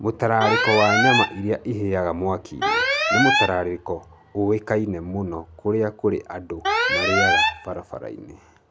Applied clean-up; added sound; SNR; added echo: none; Alarm; -2 dB; none.